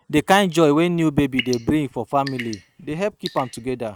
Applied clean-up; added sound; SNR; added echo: neural mask model RNNoise.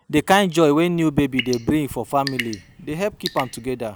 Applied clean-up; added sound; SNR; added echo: none; Drip / Sink (filling or washing) / Water tap, faucet / Water; 13 dB; none.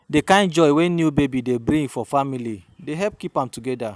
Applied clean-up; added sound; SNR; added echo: none; none; none; none.